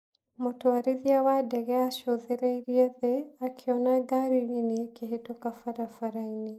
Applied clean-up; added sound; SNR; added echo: neural mask model Resemble Enhance denoiser.